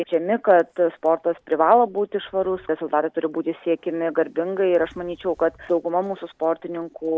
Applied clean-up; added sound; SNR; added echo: none; none; none; none.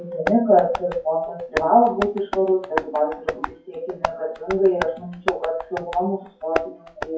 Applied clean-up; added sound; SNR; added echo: classical method WPE with log-MMSE.